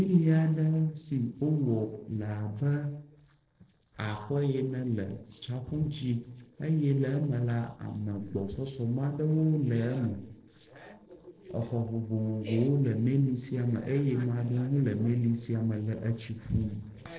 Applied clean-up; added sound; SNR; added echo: neural separator model SepFormer DNS4.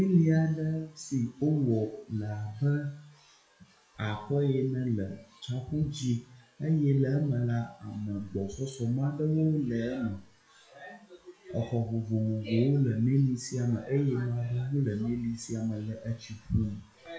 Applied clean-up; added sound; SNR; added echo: classical method WPE with log-MMSE.